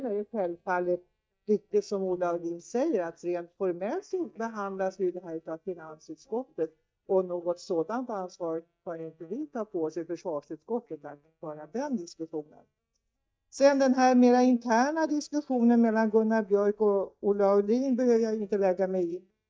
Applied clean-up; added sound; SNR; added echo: neural mask model DeepFilterNet 3.